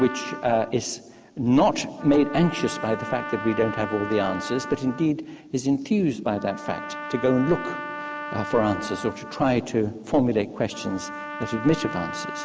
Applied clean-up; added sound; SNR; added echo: none; Trumpet; 11 dB; none.